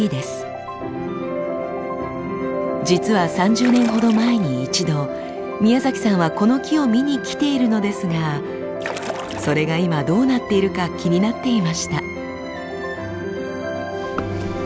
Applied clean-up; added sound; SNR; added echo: none; Splash, splatter; 12 dB; none.